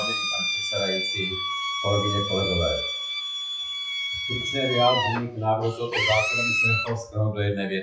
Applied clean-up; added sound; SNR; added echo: classical method WPE with log-MMSE.